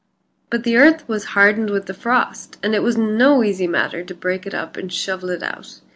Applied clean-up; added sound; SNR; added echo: none; none; none; none.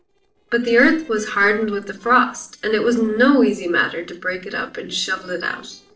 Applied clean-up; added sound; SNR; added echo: neural separator model SepFormer DNS4.